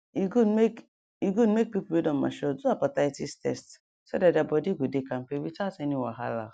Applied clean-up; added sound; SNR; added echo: none; none; none; none.